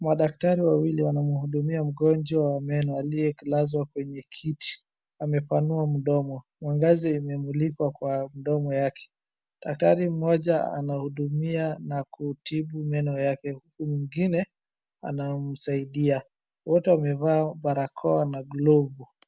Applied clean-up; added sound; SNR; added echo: none; none; none; none.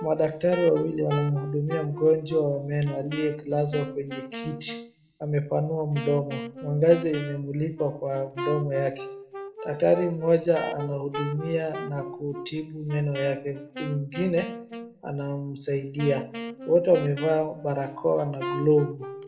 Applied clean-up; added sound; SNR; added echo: none; Wind instrument, woodwind instrument; 11 dB; reverberation time 0.6 s.